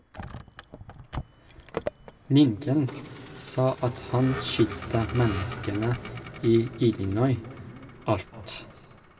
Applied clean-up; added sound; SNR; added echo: none; Vehicle; 12 dB; reverberation time 1.5 s.